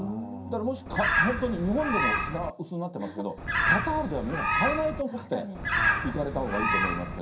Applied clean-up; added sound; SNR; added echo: none; Bird; -3 dB; reverberation time 0.3 s.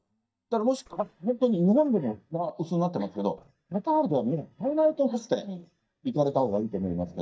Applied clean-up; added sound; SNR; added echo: neural mask model DeepFilterNet 3.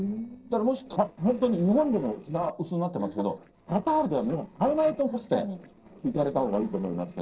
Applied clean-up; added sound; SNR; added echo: neural separator model SepFormer DNS4.